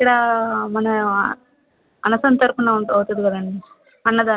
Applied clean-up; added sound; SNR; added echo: none; none; none; none.